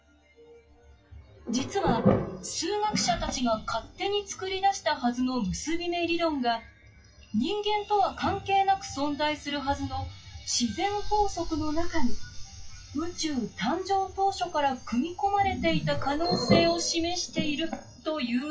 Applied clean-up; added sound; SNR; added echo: classical method WPE with log-MMSE.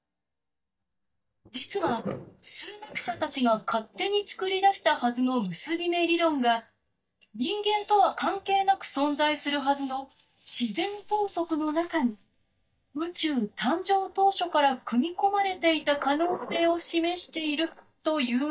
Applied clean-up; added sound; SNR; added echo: neural mask model DeepFilterNet 3.